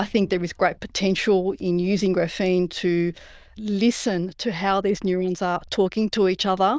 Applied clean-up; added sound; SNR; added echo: neural diffusion model UNIVERSE++.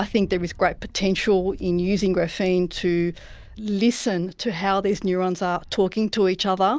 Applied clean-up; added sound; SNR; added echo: none; Wind; 20 dB; none.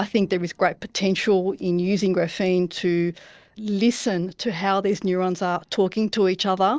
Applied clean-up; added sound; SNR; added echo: neural separator model SepFormer DNS4.